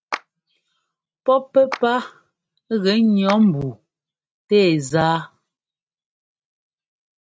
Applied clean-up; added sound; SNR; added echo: neural mask model RNNoise.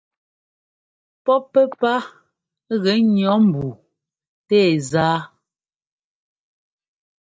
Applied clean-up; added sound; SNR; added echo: neural mask model DeepFilterNet 3.